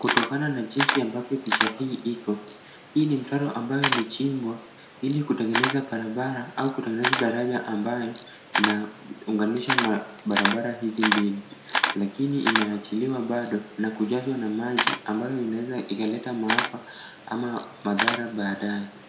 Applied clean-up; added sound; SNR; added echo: none; Camera; 3 dB; reverberation time 0.5 s.